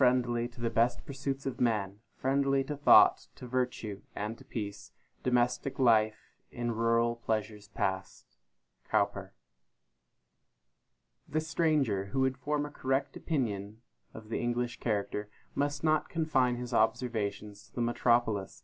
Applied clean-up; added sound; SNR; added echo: none; none; none; none.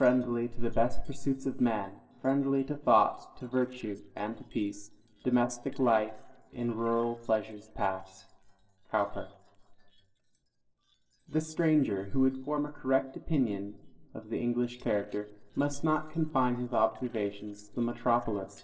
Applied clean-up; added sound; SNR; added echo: neural separator model SepFormer DNS4.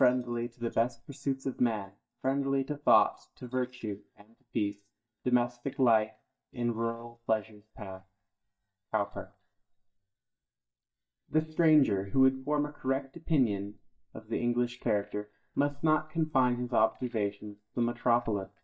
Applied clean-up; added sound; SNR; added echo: neural mask model DeepFilterNet 3.